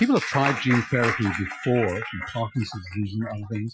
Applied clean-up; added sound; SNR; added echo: classical method Wiener filter.